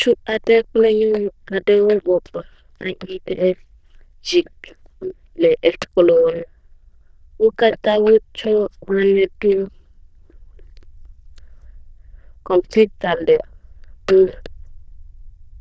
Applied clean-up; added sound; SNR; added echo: neural diffusion model UNIVERSE++.